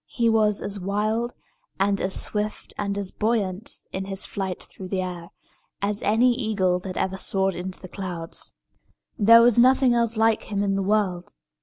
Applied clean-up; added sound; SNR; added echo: none; none; none; none.